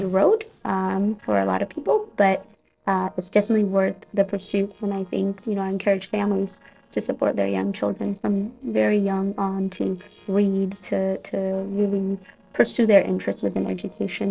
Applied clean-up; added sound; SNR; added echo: neural separator model SepFormer DNS4.